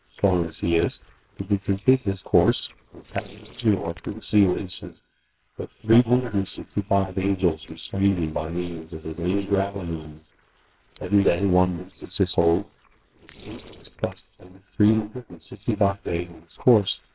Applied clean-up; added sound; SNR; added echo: neural separator model SepFormer WHAMR!.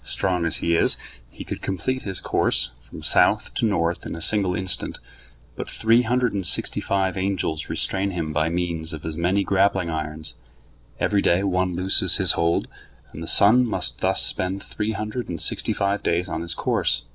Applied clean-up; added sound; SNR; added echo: none; none; none; none.